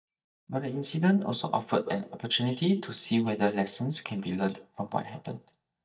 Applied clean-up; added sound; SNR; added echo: neural mask model DeepFilterNet 3.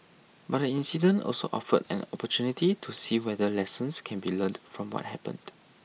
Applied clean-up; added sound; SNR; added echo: none; none; none; none.